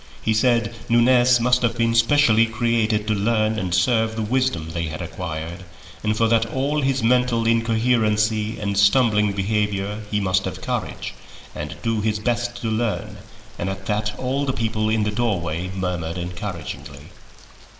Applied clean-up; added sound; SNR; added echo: none; Rain; 14 dB; reverberation time 2.9 s.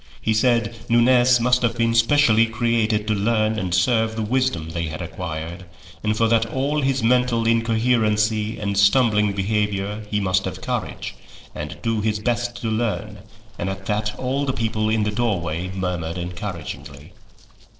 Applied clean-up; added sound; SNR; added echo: neural separator model SepFormer DNS4.